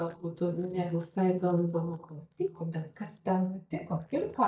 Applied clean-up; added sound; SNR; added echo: neural mask model DeepFilterNet 3.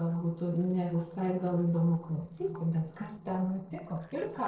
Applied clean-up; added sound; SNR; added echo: neural separator model SepFormer DNS4.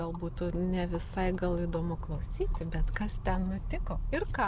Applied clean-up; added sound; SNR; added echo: none; none; none; none.